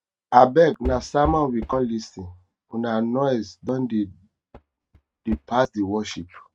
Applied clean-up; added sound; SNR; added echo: neural mask model RNNoise.